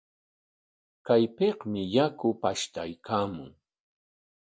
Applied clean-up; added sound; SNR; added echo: none; none; none; none.